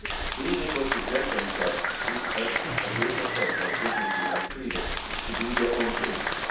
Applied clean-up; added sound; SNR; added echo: none; Applause; -5 dB; reverberation time 0.7 s.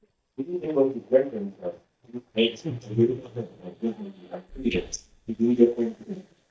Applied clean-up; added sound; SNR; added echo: neural mask model DeepFilterNet 3.